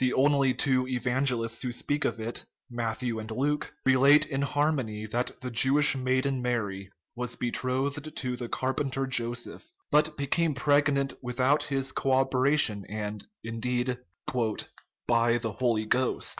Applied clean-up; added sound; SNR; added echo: none; none; none; none.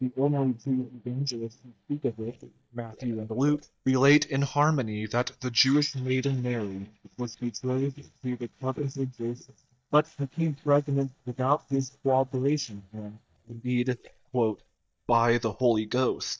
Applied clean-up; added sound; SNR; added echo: neural mask model DeepFilterNet 3.